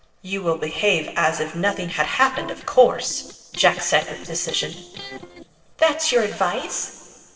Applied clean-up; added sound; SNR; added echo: neural separator model SepFormer DNS4.